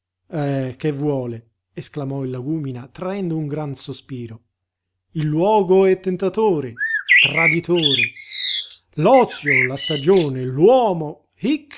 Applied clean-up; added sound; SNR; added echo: none; Bird; 0 dB; none.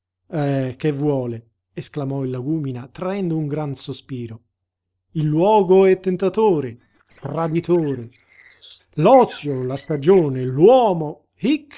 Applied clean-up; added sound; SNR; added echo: neural separator model SepFormer DNS4.